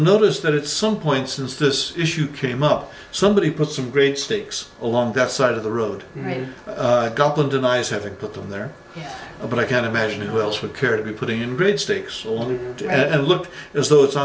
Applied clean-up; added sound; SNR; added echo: none; none; none; none.